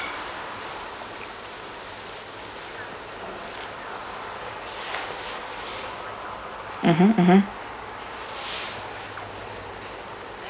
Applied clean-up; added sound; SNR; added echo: none; none; none; none.